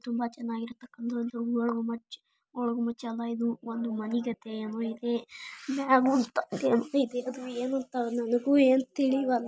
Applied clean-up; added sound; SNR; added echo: none; none; none; none.